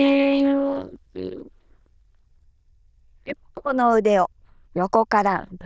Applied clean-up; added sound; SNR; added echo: neural diffusion model UNIVERSE++.